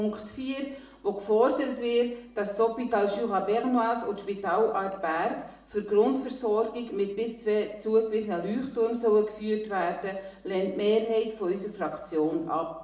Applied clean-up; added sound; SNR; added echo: none; none; none; reverberation time 0.7 s.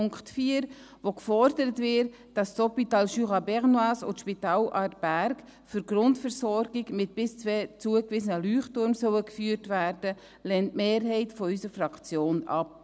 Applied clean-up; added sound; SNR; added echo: none; none; none; none.